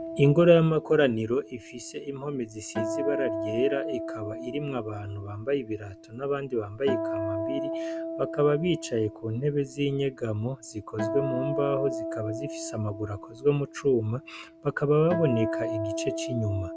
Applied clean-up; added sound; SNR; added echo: none; Acoustic guitar; 7 dB; none.